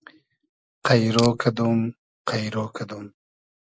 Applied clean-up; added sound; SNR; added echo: neural mask model Resemble Enhance denoiser.